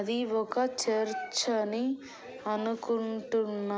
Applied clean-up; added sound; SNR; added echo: none; none; none; none.